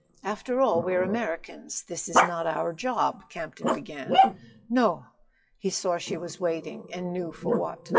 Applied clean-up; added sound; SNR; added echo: classical method WPE with log-MMSE.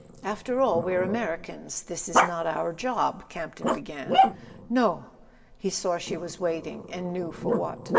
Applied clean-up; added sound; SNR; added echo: none; Growling; 1 dB; reverberation time 1.1 s.